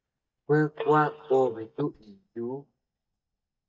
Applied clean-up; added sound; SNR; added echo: neural mask model DeepFilterNet 3.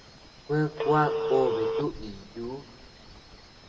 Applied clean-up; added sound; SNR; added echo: none; Telephone; 3 dB; reverberation time 1.1 s.